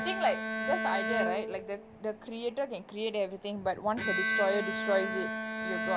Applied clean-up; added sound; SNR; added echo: none; Bowed string instrument; 2 dB; none.